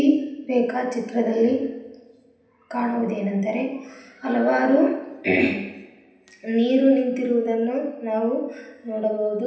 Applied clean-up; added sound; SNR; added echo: none; none; none; reverberation time 0.9 s.